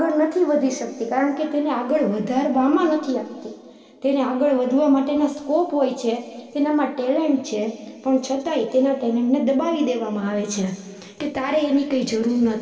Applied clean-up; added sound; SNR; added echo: none; none; none; reverberation time 2.2 s.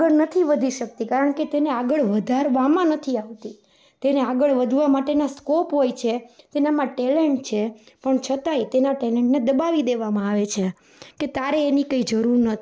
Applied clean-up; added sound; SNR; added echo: none; none; none; none.